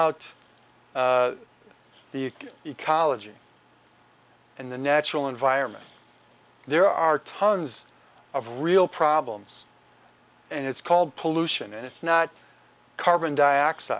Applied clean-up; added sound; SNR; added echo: none; none; none; none.